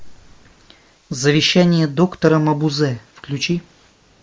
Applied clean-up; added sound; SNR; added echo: neural mask model Resemble Enhance denoiser.